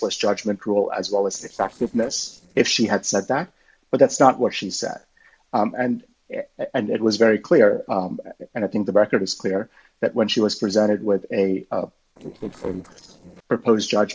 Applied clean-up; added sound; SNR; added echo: neural separator model SepFormer DNS4.